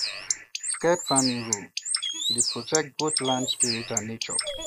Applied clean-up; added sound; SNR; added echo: neural mask model Resemble Enhance denoiser.